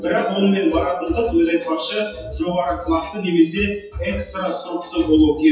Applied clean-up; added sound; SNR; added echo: classical method WPE with log-MMSE.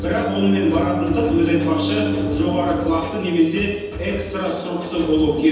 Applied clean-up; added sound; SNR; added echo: none; Bowed string instrument; 6 dB; reverberation time 1.1 s.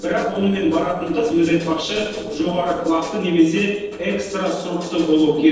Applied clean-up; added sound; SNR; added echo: neural separator model SepFormer DNS4.